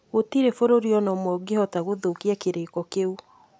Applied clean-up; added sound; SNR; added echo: none; none; none; none.